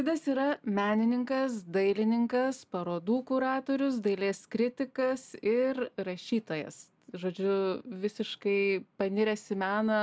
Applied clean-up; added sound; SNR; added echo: none; none; none; none.